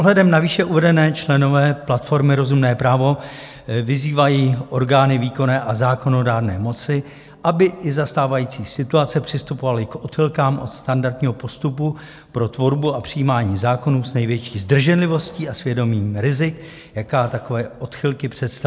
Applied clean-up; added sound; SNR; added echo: none; none; none; none.